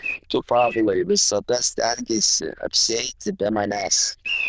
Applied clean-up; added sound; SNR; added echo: neural diffusion model UNIVERSE++.